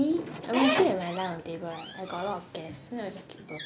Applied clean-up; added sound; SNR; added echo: none; Squeak / Slam; 6 dB; none.